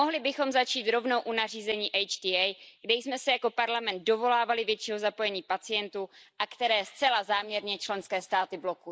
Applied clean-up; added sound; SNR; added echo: neural mask model Resemble Enhance denoiser.